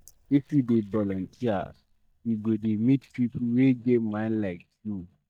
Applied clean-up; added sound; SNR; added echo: neural mask model DeepFilterNet 3.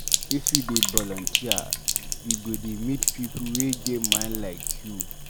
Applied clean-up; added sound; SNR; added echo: none; Sink (filling or washing); -4 dB; none.